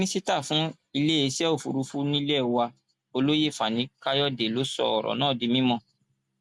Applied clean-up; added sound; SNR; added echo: none; none; none; none.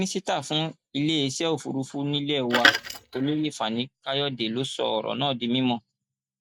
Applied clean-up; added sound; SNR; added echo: neural mask model DeepFilterNet 3.